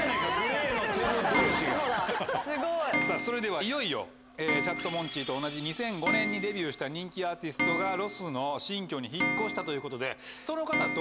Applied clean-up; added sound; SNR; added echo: none; Clock; 4 dB; none.